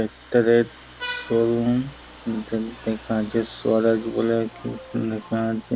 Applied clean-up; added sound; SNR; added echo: none; Vehicle horn, car horn, honking; 17 dB; none.